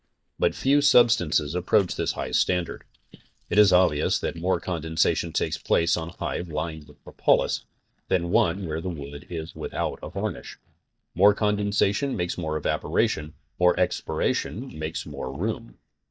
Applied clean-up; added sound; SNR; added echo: neural mask model DeepFilterNet 3.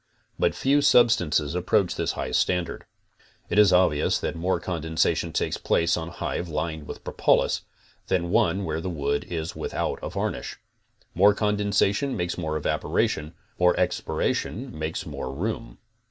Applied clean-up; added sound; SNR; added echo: none; none; none; none.